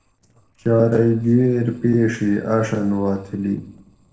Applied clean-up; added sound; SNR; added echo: neural separator model SepFormer DNS4.